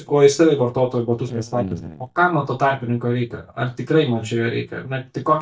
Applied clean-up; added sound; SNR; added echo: neural mask model DeepFilterNet 3.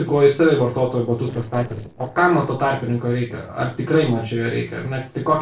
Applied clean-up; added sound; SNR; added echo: neural separator model SepFormer DNS4.